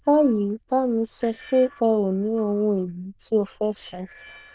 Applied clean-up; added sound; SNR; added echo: neural diffusion model UNIVERSE++.